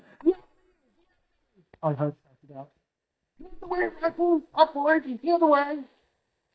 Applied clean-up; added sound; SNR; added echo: neural mask model DeepFilterNet 3.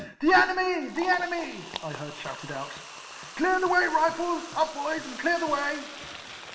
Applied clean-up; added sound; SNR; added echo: none; Liquid; 14 dB; reverberation time 1.6 s.